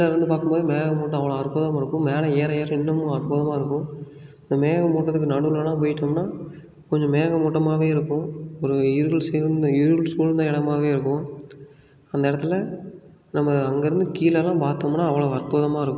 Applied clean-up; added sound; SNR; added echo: none; none; none; none.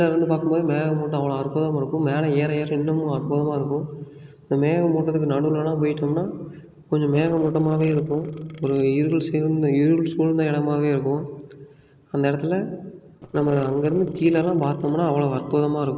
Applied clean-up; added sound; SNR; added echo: neural separator model SepFormer DNS4.